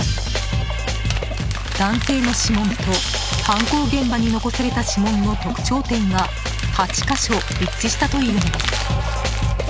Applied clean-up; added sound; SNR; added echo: none; Crumpling, crinkling; 12 dB; none.